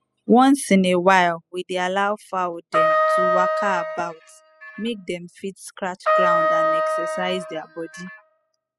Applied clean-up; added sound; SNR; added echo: classical method spectral subtraction.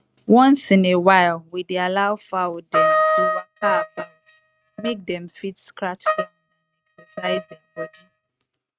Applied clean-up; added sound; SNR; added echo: neural mask model RNNoise.